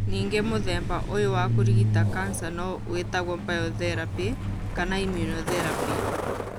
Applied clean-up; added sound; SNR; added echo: none; Truck; -3 dB; none.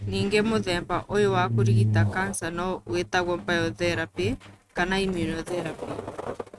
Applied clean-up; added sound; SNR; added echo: neural mask model RNNoise.